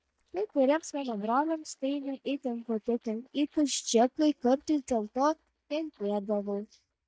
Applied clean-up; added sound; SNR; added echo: neural mask model DeepFilterNet 3.